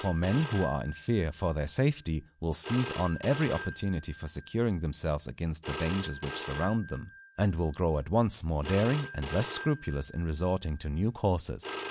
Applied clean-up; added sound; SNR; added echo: none; Telephone; 13 dB; none.